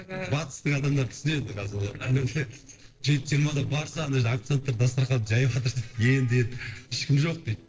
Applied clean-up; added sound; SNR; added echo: neural separator model SepFormer DNS4.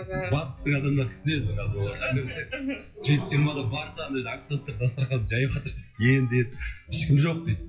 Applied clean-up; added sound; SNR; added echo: classical method WPE with log-MMSE.